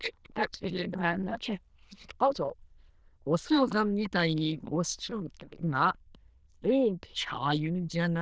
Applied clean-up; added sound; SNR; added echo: neural diffusion model UNIVERSE++.